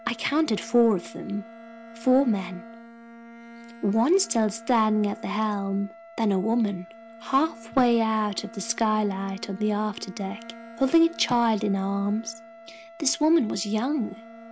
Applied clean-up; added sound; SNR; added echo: none; Bowed string instrument + Wind instrument, woodwind instrument; 19 dB; none.